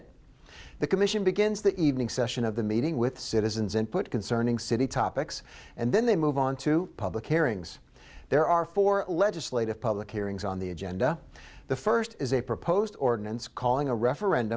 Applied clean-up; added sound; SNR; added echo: none; none; none; none.